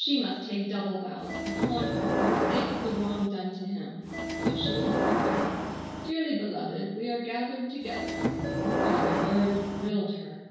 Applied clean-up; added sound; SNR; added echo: none; Subway, metro, underground / Sliding door; -3 dB; reverberation time 1.0 s.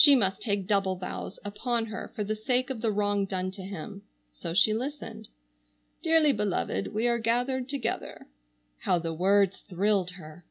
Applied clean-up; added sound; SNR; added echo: none; none; none; none.